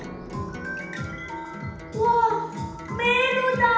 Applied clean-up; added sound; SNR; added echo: none; Acoustic guitar; 13 dB; reverberation time 0.8 s.